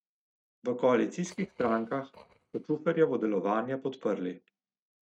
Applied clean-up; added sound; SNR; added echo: neural mask model RNNoise.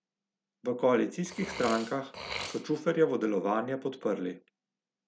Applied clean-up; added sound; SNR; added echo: none; Burping, eructation; 14 dB; none.